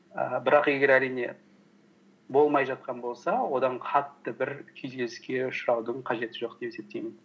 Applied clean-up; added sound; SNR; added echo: none; none; none; none.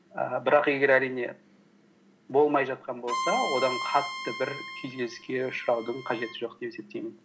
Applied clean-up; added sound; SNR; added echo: none; Bowed string instrument; 8 dB; none.